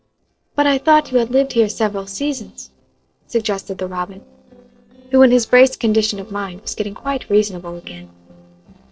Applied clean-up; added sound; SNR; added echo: neural separator model SepFormer DNS4.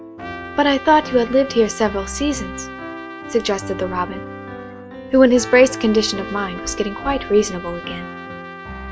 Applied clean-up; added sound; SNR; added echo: none; Piano + Trumpet; 12 dB; none.